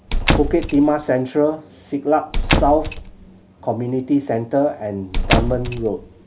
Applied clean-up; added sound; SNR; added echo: none; Squeak / Slam / Wood; 0 dB; none.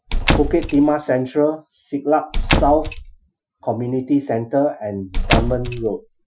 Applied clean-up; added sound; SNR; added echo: classical method Wiener filter.